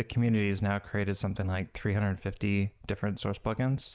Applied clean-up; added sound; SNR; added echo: neural mask model Resemble Enhance denoiser.